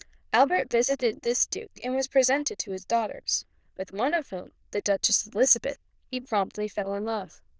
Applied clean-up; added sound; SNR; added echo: neural diffusion model UNIVERSE++.